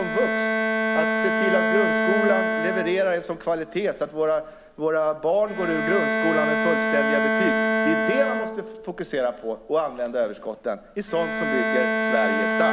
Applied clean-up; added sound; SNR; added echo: none; Bowed string instrument; -1 dB; none.